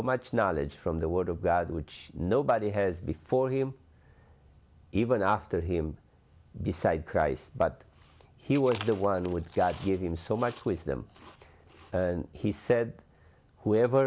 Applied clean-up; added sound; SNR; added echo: none; Chewing, mastication; 19 dB; none.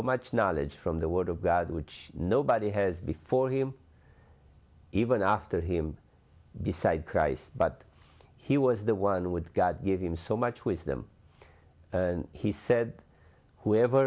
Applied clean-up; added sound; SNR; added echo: none; none; none; none.